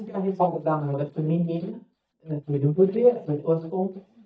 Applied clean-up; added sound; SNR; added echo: neural mask model DeepFilterNet 3.